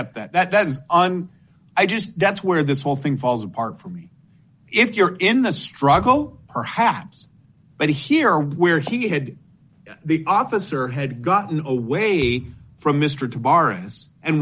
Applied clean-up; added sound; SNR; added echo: none; Thump, thud; 19 dB; none.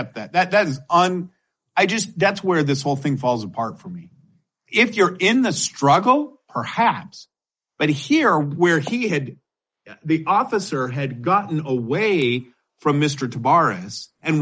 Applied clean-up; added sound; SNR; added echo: neural mask model Resemble Enhance denoiser.